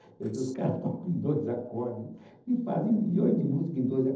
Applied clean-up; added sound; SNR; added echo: neural separator model SepFormer DNS4.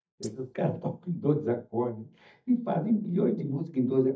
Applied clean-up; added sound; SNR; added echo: neural mask model DeepFilterNet 3.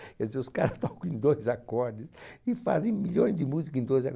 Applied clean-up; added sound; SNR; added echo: none; none; none; none.